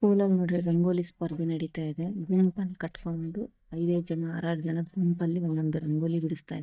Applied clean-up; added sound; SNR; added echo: neural mask model DeepFilterNet 3.